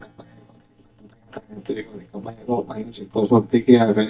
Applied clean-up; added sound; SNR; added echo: neural mask model DeepFilterNet 3.